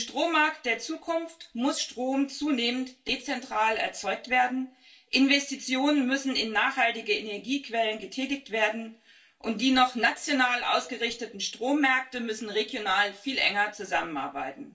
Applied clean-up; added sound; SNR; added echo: none; none; none; reverberation time 0.2 s.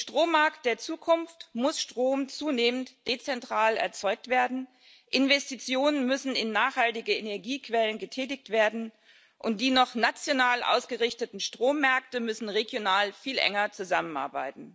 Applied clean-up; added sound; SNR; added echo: none; none; none; none.